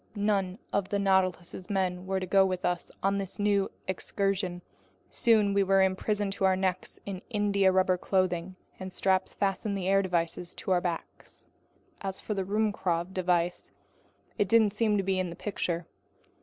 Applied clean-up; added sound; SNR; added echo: none; none; none; none.